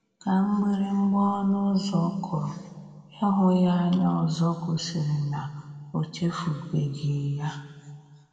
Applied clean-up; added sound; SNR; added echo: none; none; none; reverberation time 1.5 s.